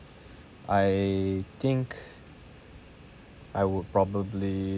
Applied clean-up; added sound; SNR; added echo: none; none; none; none.